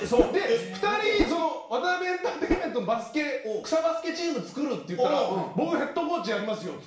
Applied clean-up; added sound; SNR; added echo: none; Whoosh, swoosh, swish; 2 dB; reverberation time 0.6 s.